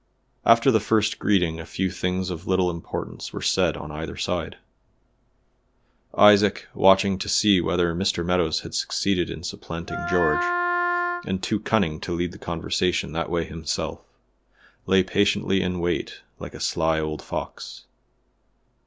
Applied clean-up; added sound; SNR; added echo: none; Wind instrument, woodwind instrument; 1 dB; none.